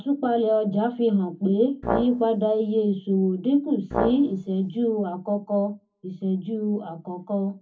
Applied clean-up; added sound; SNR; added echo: none; Brass instrument; 6 dB; reverberation time 0.3 s.